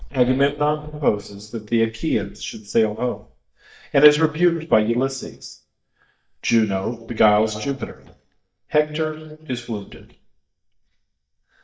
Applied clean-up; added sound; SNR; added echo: neural mask model DeepFilterNet 3.